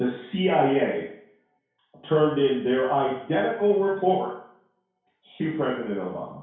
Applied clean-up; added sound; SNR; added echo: none; none; none; reverberation time 0.6 s.